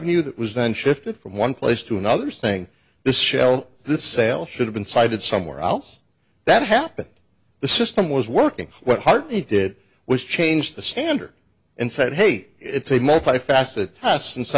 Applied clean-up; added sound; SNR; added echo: none; none; none; none.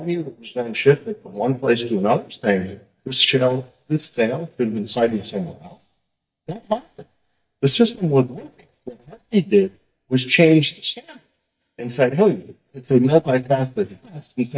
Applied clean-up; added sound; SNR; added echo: neural mask model DeepFilterNet 3.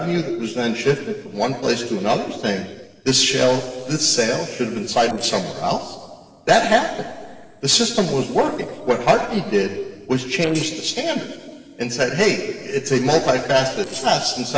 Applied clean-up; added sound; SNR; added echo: neural separator model SepFormer DNS4.